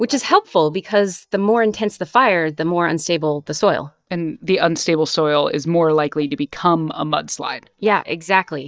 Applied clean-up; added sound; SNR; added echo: neural mask model DeepFilterNet 3.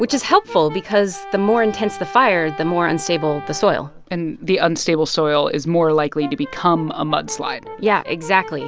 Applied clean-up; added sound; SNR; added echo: none; Brass instrument; 16 dB; none.